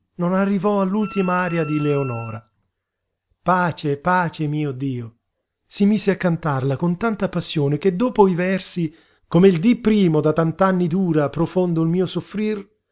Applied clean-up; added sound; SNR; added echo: none; Wind instrument, woodwind instrument; 18 dB; none.